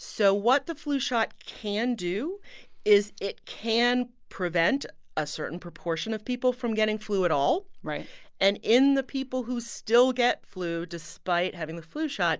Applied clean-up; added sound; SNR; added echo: none; none; none; none.